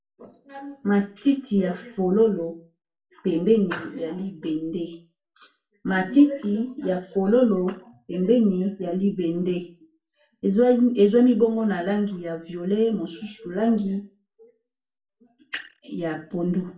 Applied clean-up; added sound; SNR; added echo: none; none; none; reverberation time 0.3 s.